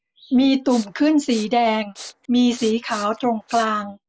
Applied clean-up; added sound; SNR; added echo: neural mask model Resemble Enhance denoiser.